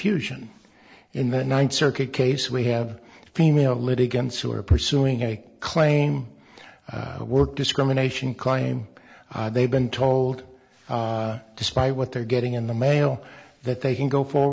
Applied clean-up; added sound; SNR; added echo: none; none; none; none.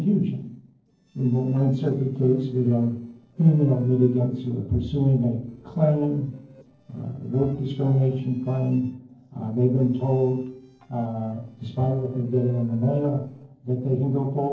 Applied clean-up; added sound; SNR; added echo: neural separator model SepFormer DNS4.